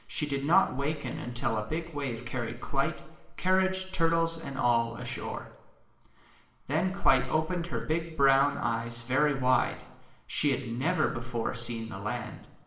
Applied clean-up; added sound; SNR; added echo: none; none; none; reverberation time 0.8 s.